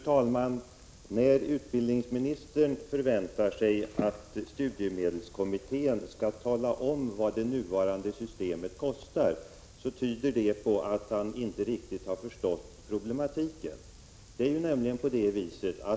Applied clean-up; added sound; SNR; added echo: none; none; none; none.